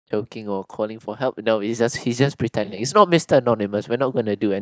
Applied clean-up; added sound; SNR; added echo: neural mask model DeepFilterNet 3.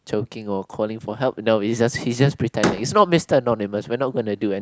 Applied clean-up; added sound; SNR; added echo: none; Slam; 10 dB; none.